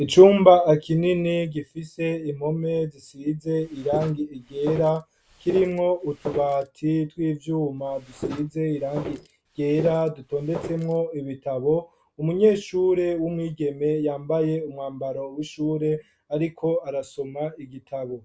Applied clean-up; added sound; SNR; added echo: none; Walk, footsteps; 13 dB; none.